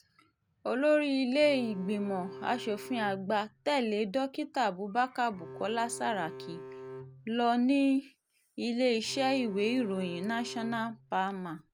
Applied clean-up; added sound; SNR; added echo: none; Bowed string instrument; 15 dB; none.